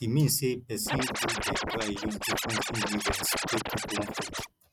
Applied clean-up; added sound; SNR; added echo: neural mask model RNNoise.